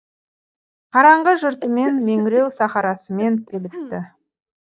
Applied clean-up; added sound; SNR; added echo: neural mask model DeepFilterNet 3.